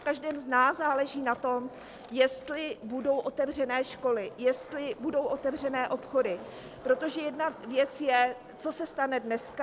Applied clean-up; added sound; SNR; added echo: none; Skateboard; 20 dB; none.